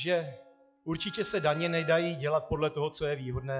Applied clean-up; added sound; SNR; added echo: classical method log-MMSE.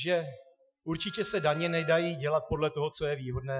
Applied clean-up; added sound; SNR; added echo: classical method Wiener filter.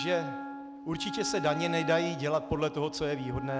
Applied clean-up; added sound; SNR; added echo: none; Wind instrument, woodwind instrument; 7 dB; none.